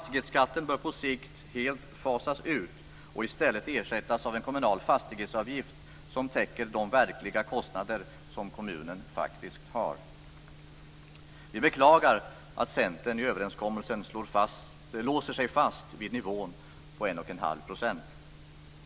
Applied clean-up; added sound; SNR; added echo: none; none; none; none.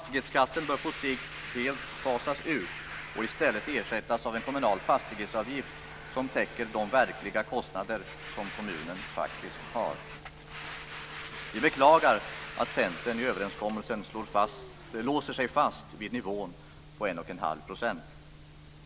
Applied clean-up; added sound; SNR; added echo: none; Domestic sounds, home sounds; 13 dB; none.